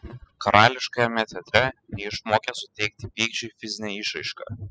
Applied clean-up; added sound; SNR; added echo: classical method spectral subtraction.